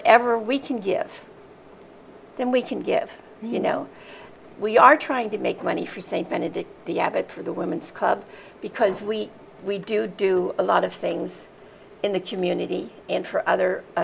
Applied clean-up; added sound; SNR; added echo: none; none; none; none.